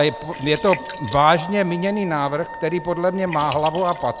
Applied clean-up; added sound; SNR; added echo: none; Wind instrument, woodwind instrument + Liquid; 14 dB; none.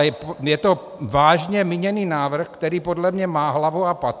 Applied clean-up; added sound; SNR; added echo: none; none; none; none.